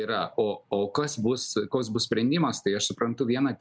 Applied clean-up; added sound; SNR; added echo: none; none; none; none.